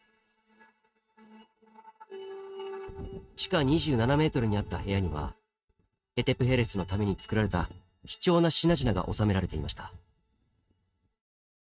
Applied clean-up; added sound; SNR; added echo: neural mask model RNNoise.